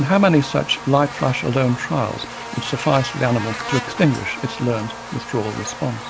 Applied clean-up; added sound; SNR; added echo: none; Buzz; 11 dB; none.